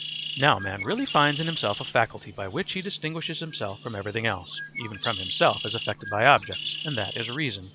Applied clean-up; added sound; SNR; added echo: none; Bird; 10 dB; none.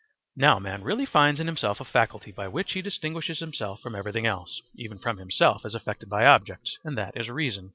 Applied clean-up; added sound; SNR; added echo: none; none; none; none.